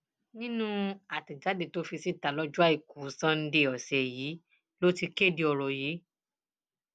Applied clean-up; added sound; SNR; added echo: none; none; none; none.